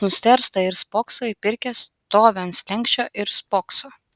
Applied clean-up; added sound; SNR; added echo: none; none; none; none.